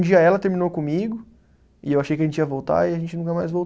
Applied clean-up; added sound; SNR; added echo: none; none; none; none.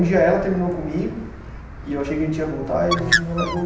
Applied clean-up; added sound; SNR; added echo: none; Bird; 6 dB; reverberation time 0.9 s.